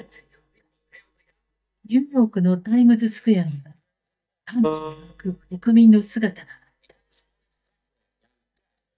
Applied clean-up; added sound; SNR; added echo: neural mask model DeepFilterNet 3.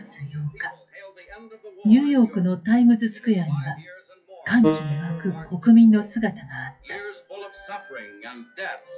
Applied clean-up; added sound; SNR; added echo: classical method WPE with log-MMSE.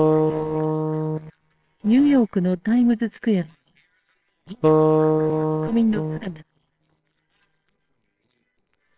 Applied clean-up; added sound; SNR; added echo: neural separator model SepFormer WHAMR!.